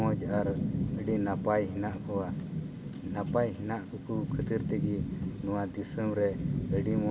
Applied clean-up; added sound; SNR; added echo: none; Rain / Thunderstorm; 1 dB; reverberation time 0.3 s.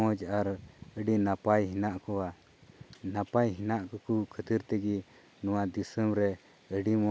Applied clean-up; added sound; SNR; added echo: none; none; none; none.